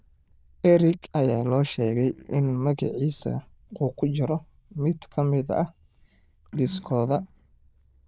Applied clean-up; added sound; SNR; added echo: neural diffusion model UNIVERSE++.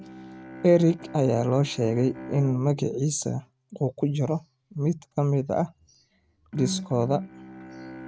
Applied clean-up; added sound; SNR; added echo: neural mask model RNNoise.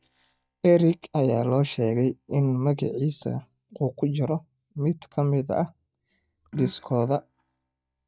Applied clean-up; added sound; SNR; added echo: neural mask model DeepFilterNet 3.